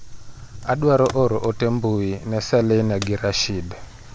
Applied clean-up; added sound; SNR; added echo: none; Fire; 13 dB; none.